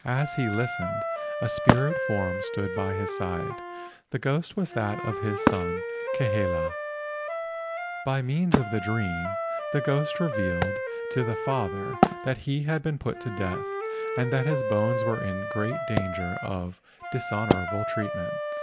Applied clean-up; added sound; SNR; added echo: none; Wind instrument, woodwind instrument + Wood; 0 dB; none.